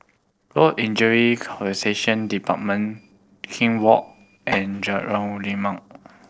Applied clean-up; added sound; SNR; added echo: neural separator model SepFormer DNS4.